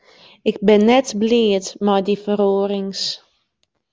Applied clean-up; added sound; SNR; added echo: none; none; none; none.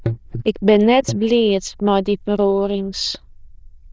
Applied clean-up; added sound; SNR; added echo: neural diffusion model UNIVERSE++.